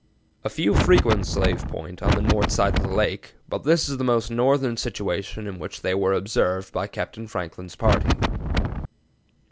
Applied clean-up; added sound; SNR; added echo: none; Wind; -3 dB; none.